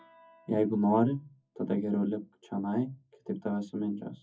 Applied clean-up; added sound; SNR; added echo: classical method WPE with log-MMSE.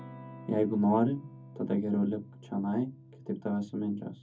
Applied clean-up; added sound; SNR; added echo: none; Electric guitar / Strum; 18 dB; reverberation time 0.3 s.